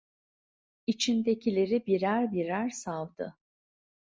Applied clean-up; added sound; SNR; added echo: none; none; none; none.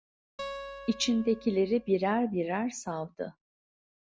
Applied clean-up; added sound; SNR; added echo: none; Acoustic guitar; 15 dB; none.